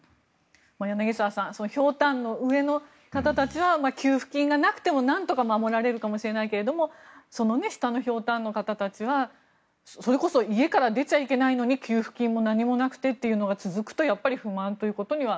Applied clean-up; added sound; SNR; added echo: none; none; none; none.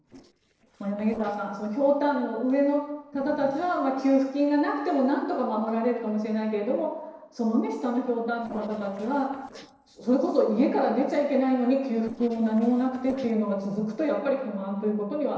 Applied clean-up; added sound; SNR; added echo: neural separator model SepFormer DNS4.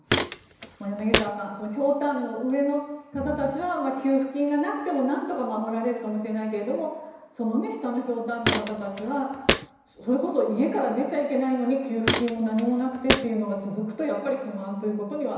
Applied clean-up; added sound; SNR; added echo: none; Walk, footsteps; 2 dB; reverberation time 1.0 s.